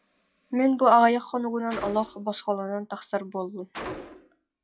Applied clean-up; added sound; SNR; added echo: classical method log-MMSE.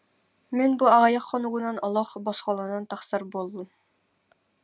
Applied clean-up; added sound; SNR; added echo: none; none; none; none.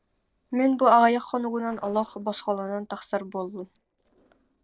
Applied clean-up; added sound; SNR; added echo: neural separator model SepFormer DNS4.